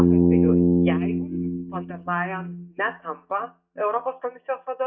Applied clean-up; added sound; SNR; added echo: neural mask model DeepFilterNet 3.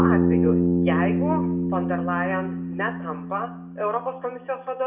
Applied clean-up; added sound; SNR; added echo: none; Bass guitar; -5 dB; reverberation time 0.9 s.